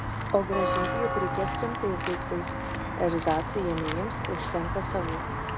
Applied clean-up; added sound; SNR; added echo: none; Walk, footsteps / Bell; 0 dB; none.